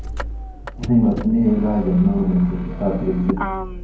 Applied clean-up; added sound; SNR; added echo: none; Motor vehicle (road); 8 dB; reverberation time 0.9 s.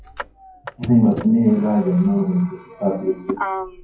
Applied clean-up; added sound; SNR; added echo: classical method WPE with log-MMSE.